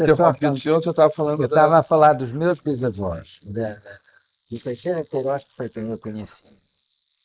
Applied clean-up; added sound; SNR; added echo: neural mask model Resemble Enhance denoiser.